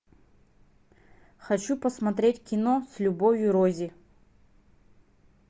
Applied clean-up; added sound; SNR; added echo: none; none; none; none.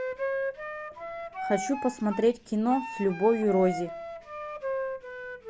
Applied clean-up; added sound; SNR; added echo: none; Wind instrument, woodwind instrument; 6 dB; none.